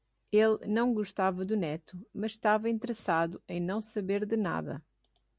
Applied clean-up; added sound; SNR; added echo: none; none; none; none.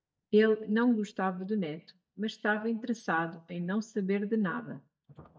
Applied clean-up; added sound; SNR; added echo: neural mask model DeepFilterNet 3.